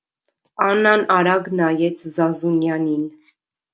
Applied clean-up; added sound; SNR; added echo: none; none; none; none.